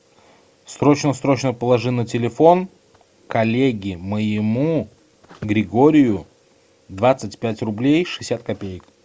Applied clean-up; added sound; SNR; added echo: none; none; none; none.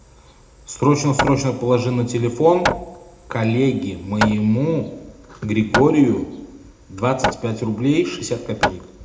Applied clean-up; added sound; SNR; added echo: none; Hammer; 8 dB; reverberation time 0.6 s.